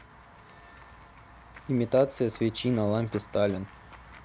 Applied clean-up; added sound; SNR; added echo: none; Walk, footsteps / Run / Bell; 20 dB; none.